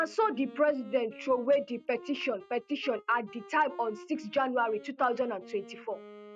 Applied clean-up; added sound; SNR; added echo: neural mask model RNNoise.